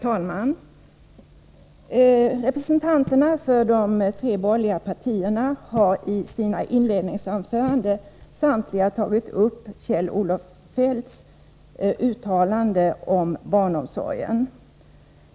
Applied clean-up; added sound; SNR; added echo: none; Raindrop / Drip; 19 dB; none.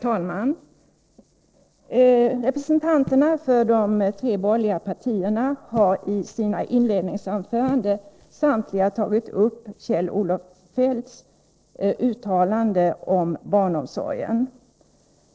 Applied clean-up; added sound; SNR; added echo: neural separator model SepFormer DNS4.